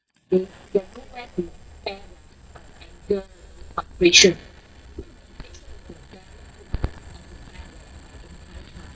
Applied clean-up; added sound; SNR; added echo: neural mask model DeepFilterNet 3.